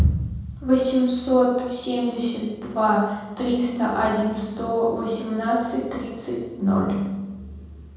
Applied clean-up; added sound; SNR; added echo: none; none; none; reverberation time 1.3 s.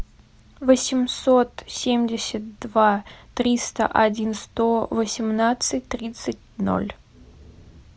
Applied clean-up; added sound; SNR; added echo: none; none; none; none.